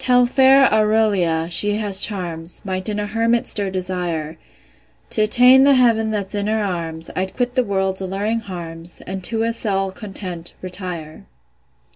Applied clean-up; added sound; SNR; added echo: none; none; none; none.